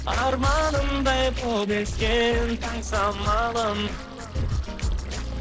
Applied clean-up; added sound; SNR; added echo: neural separator model SepFormer DNS4.